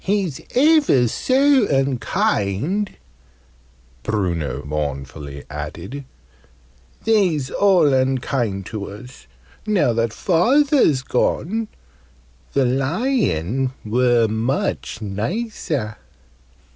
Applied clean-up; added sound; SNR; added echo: none; none; none; none.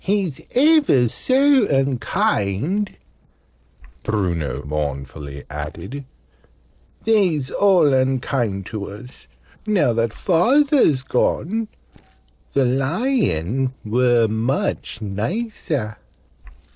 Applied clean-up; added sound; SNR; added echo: neural separator model SepFormer DNS4.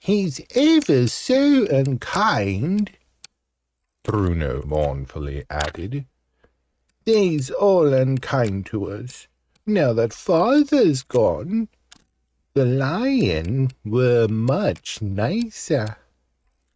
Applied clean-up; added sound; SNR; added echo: neural mask model RNNoise.